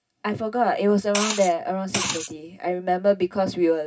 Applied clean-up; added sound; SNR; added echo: none; Liquid; 7 dB; reverberation time 0.4 s.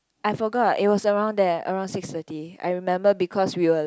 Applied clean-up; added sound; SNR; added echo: none; none; none; none.